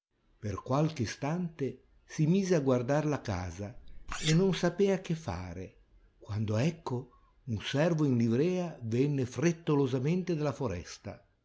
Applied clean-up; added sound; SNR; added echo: neural mask model Resemble Enhance denoiser.